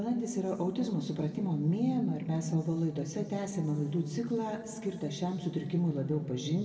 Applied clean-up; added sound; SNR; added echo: none; none; none; reverberation time 1.7 s.